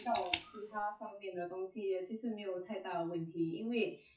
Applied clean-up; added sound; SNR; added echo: classical method WPE with log-MMSE.